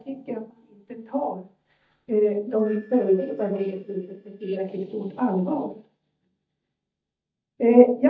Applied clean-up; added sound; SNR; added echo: neural mask model DeepFilterNet 3.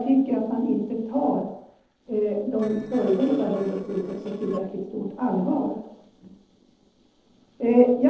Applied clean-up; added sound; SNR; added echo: neural separator model SepFormer DNS4.